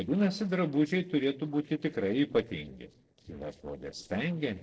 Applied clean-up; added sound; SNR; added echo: neural separator model SepFormer DNS4.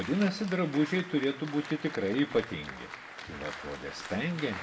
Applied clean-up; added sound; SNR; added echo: none; Applause; 12 dB; reverberation time 0.6 s.